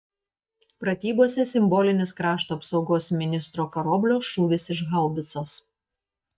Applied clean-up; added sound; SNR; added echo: neural mask model DeepFilterNet 3.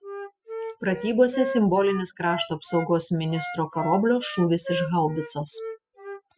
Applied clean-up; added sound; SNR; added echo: classical method spectral subtraction.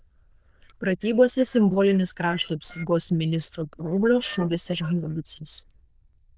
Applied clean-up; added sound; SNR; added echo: neural diffusion model UNIVERSE++.